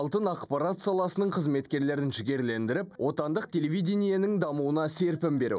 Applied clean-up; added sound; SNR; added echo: none; none; none; none.